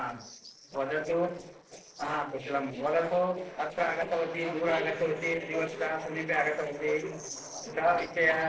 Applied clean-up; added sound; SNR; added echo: neural separator model SepFormer DNS4.